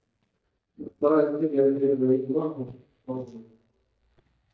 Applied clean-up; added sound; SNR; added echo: neural mask model DeepFilterNet 3.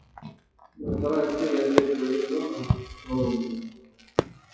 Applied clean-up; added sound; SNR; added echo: classical method WPE with log-MMSE.